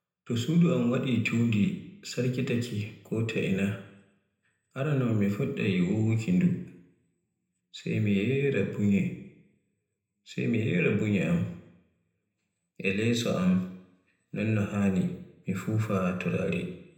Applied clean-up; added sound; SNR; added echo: none; none; none; reverberation time 0.8 s.